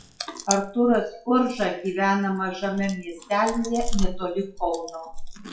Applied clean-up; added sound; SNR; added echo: classical method WPE with log-MMSE.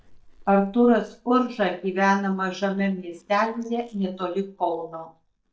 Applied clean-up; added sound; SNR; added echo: neural mask model DeepFilterNet 3.